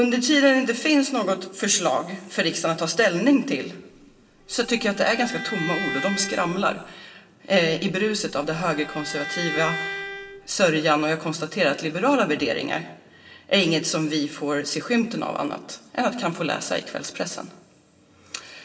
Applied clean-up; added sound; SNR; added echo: none; Bowed string instrument; 9 dB; reverberation time 1.5 s.